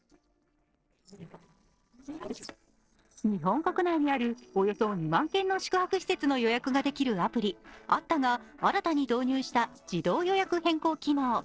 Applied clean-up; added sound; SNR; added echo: neural separator model SepFormer DNS4.